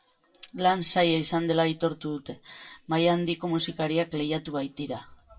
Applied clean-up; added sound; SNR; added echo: none; none; none; reverberation time 0.1 s.